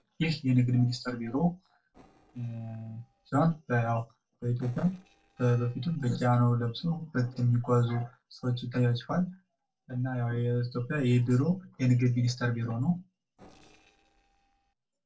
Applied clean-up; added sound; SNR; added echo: neural separator model SepFormer DNS4.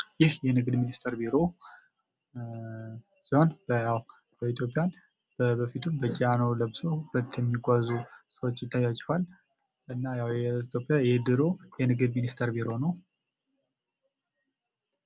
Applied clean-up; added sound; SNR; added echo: none; none; none; none.